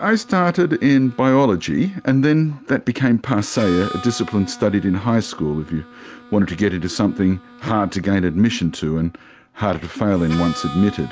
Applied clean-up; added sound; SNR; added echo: none; Harmonica; 19 dB; none.